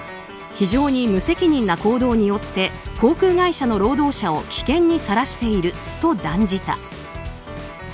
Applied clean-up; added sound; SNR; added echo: none; none; none; none.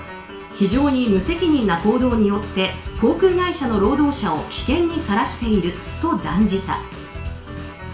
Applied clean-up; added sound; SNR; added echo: none; none; none; reverberation time 0.4 s.